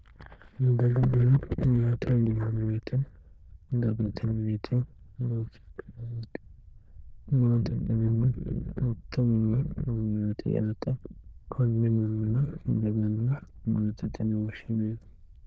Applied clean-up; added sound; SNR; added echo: neural diffusion model UNIVERSE++.